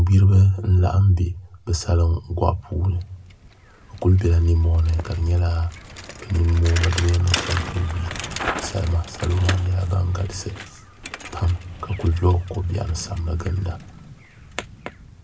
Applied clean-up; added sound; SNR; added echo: none; Bicycle; 14 dB; reverberation time 0.2 s.